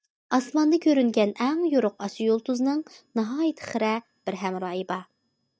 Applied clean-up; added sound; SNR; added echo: neural mask model DeepFilterNet 3.